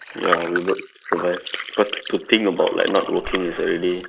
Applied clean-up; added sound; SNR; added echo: neural mask model Resemble Enhance denoiser.